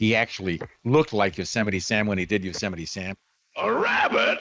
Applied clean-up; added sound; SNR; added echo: neural mask model Resemble Enhance denoiser.